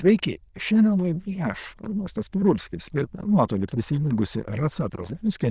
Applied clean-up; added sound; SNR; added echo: neural diffusion model UNIVERSE++.